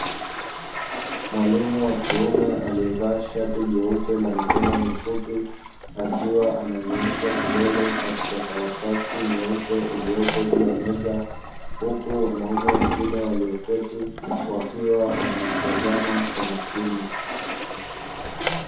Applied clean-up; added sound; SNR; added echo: none; Toilet flush; 2 dB; reverberation time 0.6 s.